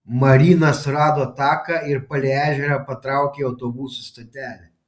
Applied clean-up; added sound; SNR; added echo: none; none; none; none.